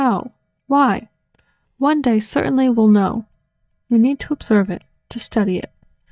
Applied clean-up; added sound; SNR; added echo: neural mask model DeepFilterNet 3.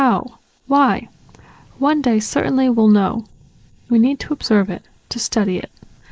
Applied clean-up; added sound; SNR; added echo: neural mask model Resemble Enhance denoiser.